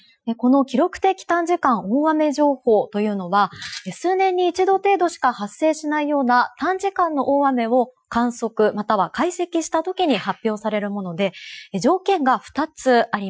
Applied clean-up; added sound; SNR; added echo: classical method Wiener filter.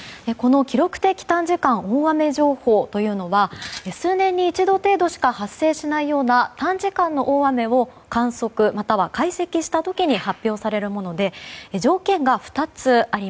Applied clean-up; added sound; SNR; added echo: none; Tools; 17 dB; none.